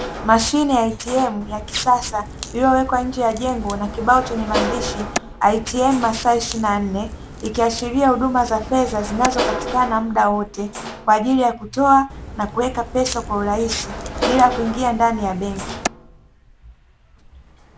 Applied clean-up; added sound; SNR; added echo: none; Crack + Sliding door / Slam; 10 dB; none.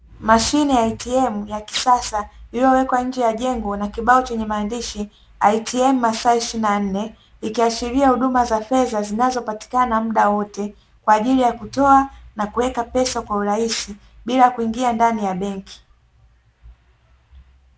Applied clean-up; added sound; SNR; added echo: none; none; none; none.